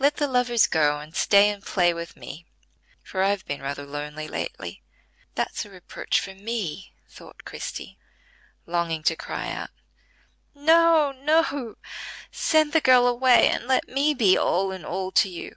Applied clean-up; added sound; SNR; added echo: none; none; none; none.